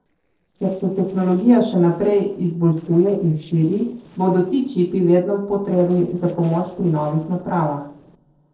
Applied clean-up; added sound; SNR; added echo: neural separator model SepFormer DNS4.